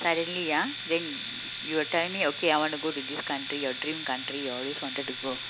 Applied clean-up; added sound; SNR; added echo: none; Domestic sounds, home sounds; 6 dB; none.